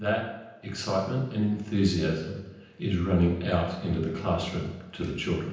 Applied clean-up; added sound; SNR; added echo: none; none; none; reverberation time 0.9 s.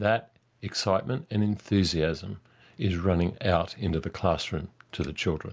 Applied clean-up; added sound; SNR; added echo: none; none; none; none.